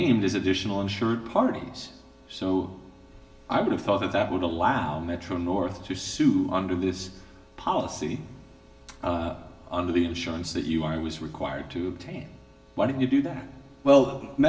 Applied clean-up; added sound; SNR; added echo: none; none; none; reverberation time 0.8 s.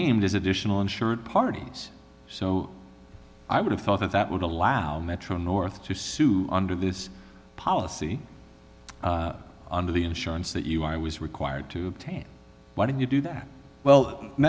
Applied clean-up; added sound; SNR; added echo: none; none; none; none.